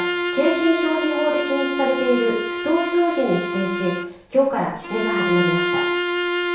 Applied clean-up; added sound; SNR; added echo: none; Bowed string instrument; 2 dB; reverberation time 0.7 s.